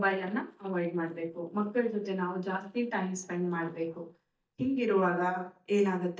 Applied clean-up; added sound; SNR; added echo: neural mask model DeepFilterNet 3.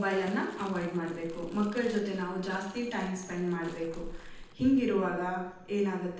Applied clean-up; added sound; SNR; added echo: none; Crumpling, crinkling; 17 dB; reverberation time 0.8 s.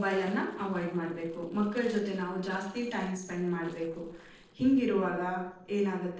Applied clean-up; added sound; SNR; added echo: neural separator model SepFormer DNS4.